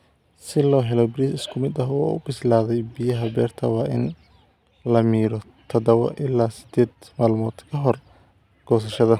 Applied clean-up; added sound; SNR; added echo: none; none; none; none.